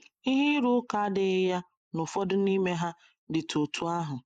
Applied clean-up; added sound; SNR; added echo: neural mask model Resemble Enhance denoiser.